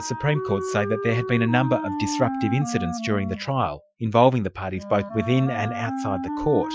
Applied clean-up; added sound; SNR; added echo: classical method Wiener filter.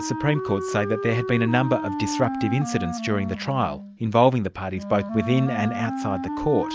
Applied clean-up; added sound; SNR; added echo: none; Wind instrument, woodwind instrument; 6 dB; none.